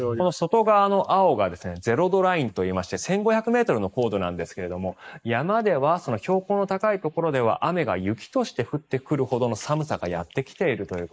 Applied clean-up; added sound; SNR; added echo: neural mask model Resemble Enhance denoiser.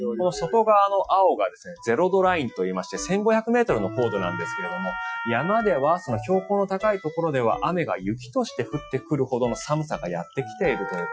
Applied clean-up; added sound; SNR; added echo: classical method Wiener filter.